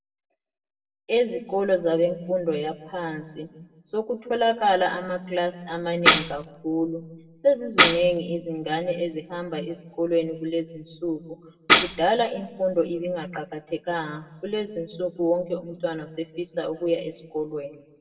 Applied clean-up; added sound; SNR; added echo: none; Tambourine; -2 dB; reverberation time 0.9 s.